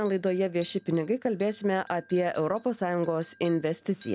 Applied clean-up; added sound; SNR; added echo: none; Chink, clink; 15 dB; none.